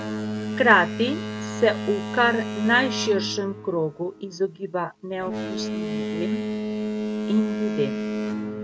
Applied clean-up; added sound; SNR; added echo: none; Boat, Water vehicle; 4 dB; none.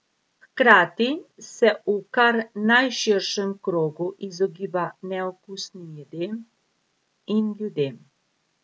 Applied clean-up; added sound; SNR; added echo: none; none; none; none.